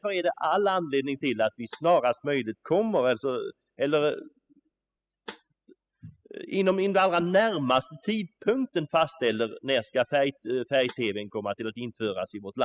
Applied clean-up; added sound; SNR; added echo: classical method spectral subtraction.